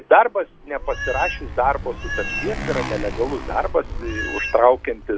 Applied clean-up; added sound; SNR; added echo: none; Motorcycle + Meow; 8 dB; none.